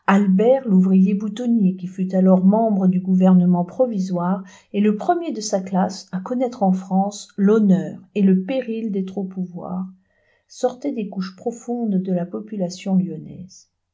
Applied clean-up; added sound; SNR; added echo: none; none; none; none.